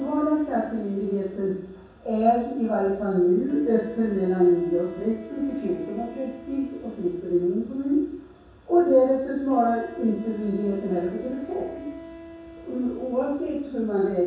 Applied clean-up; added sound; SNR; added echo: none; Wind instrument, woodwind instrument; 20 dB; reverberation time 0.7 s.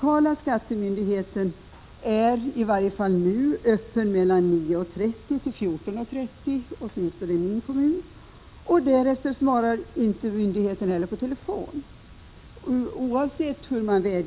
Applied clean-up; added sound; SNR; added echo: none; none; none; none.